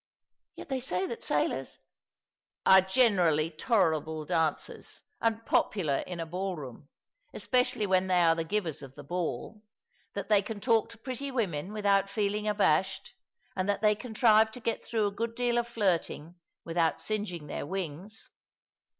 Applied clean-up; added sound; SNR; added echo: none; none; none; none.